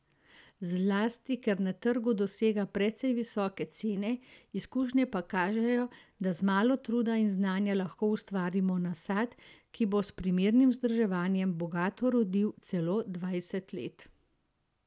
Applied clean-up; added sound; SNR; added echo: none; none; none; none.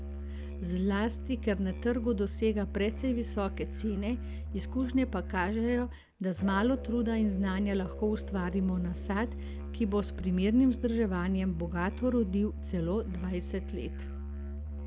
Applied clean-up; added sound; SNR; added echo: none; Musical instrument; 7 dB; none.